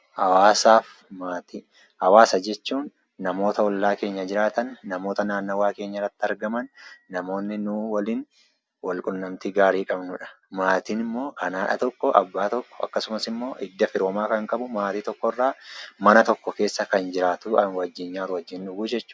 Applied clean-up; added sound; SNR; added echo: none; none; none; none.